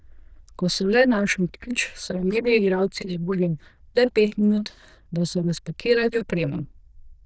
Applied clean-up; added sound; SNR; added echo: neural diffusion model UNIVERSE++.